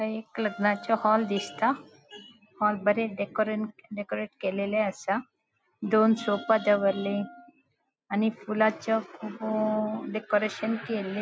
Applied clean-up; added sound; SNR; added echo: none; Wind instrument, woodwind instrument; 18 dB; none.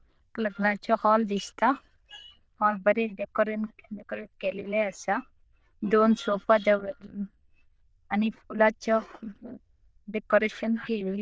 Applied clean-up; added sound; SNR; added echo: neural diffusion model UNIVERSE++.